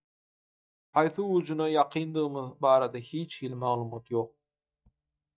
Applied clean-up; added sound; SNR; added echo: neural mask model DeepFilterNet 3.